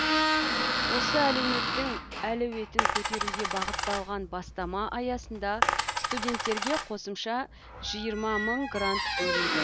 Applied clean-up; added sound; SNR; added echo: none; Coin (dropping) + Squeak; -2 dB; none.